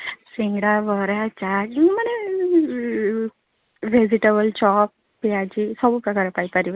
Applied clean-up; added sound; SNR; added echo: none; none; none; none.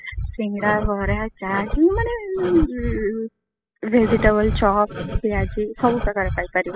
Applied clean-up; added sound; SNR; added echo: classical method spectral subtraction.